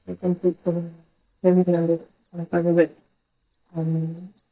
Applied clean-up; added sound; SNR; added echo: neural mask model DeepFilterNet 3.